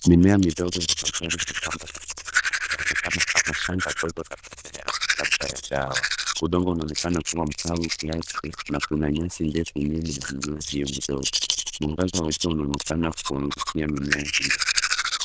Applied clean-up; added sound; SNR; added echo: neural diffusion model UNIVERSE++.